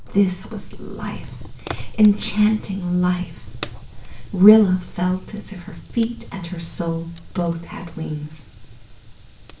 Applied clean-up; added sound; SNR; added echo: none; Fire; 12 dB; reverberation time 0.3 s.